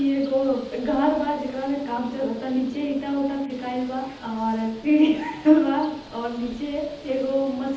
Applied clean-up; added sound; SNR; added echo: none; Bird; 20 dB; reverberation time 1.3 s.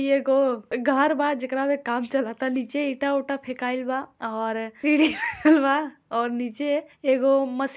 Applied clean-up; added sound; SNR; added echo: none; none; none; none.